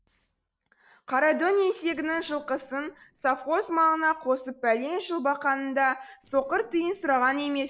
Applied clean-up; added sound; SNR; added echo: neural separator model SepFormer DNS4.